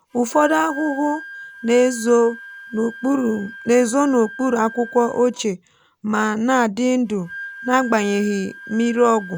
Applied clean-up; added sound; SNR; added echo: none; Wind instrument, woodwind instrument; 17 dB; none.